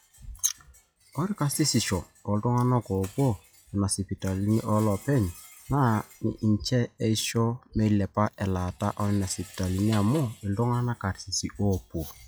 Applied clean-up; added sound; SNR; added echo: classical method log-MMSE.